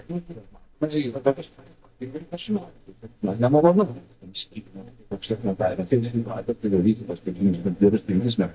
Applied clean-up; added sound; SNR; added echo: neural mask model DeepFilterNet 3.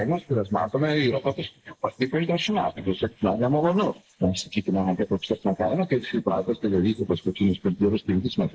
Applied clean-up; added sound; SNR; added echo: neural mask model Resemble Enhance denoiser.